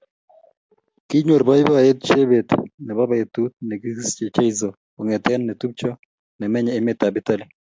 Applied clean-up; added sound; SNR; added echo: none; none; none; none.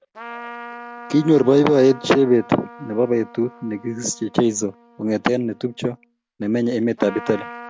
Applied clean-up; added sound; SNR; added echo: none; Trumpet; 18 dB; none.